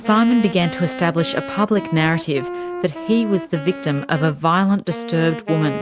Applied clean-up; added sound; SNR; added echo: none; Wind instrument, woodwind instrument; 11 dB; none.